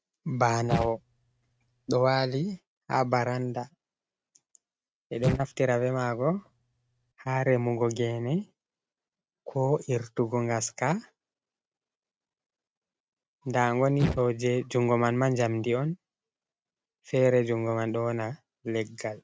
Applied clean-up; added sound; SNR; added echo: neural mask model RNNoise.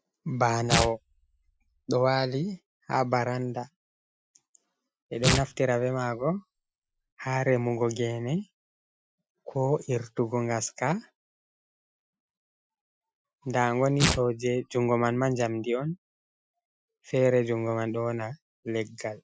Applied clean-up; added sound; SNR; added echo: classical method Wiener filter.